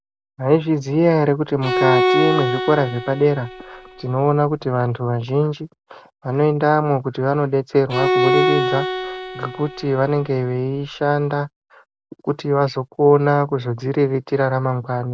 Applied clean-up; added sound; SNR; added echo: none; Bowed string instrument; 3 dB; none.